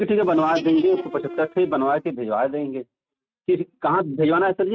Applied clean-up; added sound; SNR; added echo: neural mask model RNNoise.